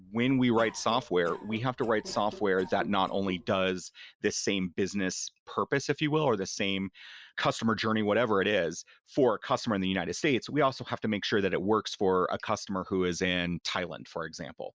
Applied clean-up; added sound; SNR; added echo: none; Cough; 18 dB; none.